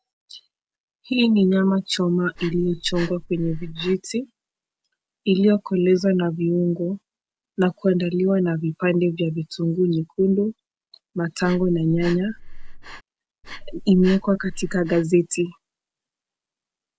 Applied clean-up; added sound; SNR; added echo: none; Breathing; 11 dB; none.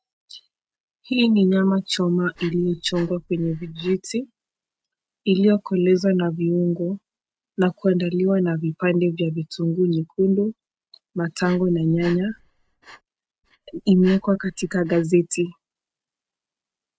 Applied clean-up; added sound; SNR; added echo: neural mask model RNNoise.